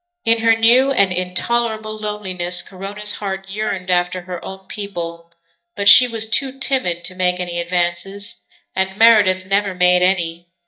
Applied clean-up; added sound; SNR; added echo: neural mask model DeepFilterNet 3.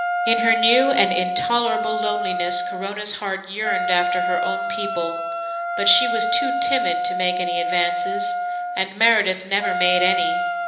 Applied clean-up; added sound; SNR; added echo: none; Wind instrument, woodwind instrument; 0 dB; reverberation time 0.8 s.